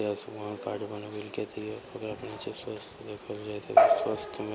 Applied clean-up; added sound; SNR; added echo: none; none; none; none.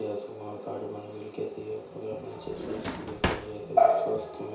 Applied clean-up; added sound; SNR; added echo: none; Drawer open or close; 4 dB; reverberation time 0.6 s.